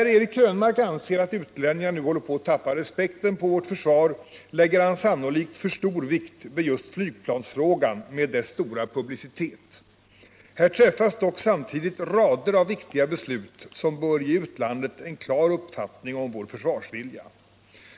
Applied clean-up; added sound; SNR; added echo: none; none; none; none.